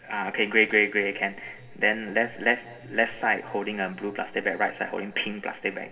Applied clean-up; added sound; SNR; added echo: none; none; none; reverberation time 2.0 s.